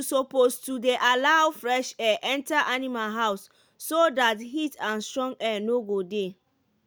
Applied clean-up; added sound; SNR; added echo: none; none; none; none.